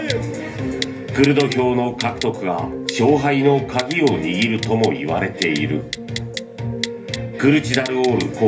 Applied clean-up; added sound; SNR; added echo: none; Typing; 14 dB; reverberation time 0.3 s.